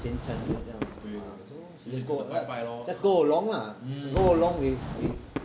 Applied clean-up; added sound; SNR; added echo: none; Whoosh, swoosh, swish / Fireworks; 8 dB; none.